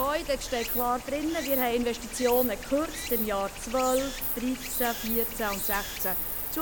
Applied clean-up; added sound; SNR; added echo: none; Stream; 4 dB; none.